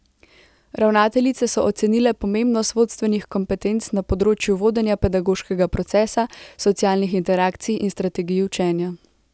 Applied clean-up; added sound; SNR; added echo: none; none; none; none.